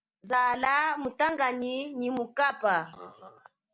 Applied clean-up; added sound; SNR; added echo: none; none; none; none.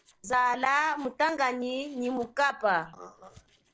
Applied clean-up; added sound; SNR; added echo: neural separator model SepFormer DNS4.